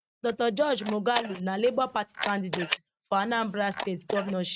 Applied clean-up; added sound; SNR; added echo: neural mask model RNNoise.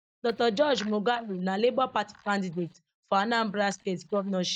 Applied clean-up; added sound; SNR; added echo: neural mask model DeepFilterNet 3.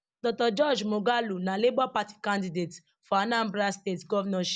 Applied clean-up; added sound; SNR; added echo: none; none; none; none.